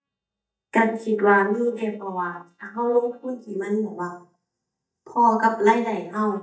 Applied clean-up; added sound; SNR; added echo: neural mask model DeepFilterNet 3.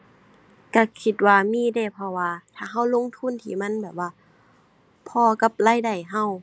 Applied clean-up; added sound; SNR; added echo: none; none; none; none.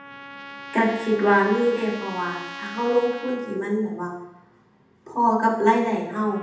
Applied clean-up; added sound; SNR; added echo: none; Trumpet; 16 dB; reverberation time 0.8 s.